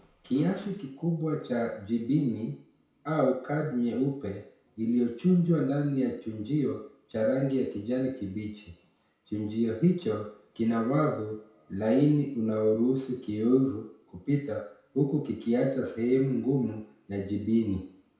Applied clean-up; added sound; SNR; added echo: none; none; none; reverberation time 0.6 s.